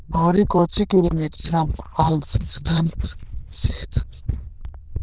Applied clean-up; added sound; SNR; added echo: neural diffusion model UNIVERSE++.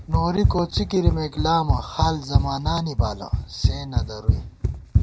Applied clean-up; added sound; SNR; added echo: none; Run; -3 dB; none.